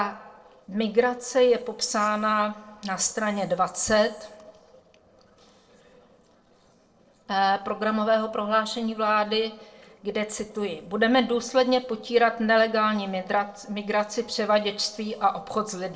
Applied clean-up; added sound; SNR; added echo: neural separator model SepFormer DNS4.